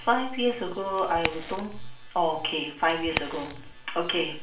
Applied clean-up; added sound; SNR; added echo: none; Crack; 9 dB; reverberation time 0.4 s.